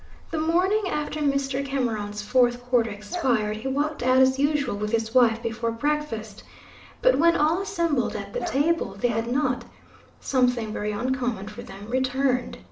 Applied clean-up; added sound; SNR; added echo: none; Dog; 19 dB; reverberation time 0.4 s.